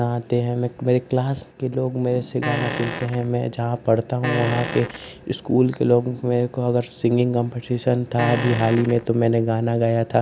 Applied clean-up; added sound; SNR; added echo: none; Fart; 8 dB; none.